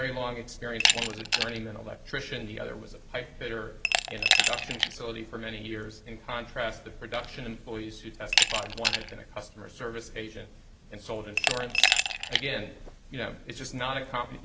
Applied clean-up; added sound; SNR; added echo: none; Glass; -4 dB; none.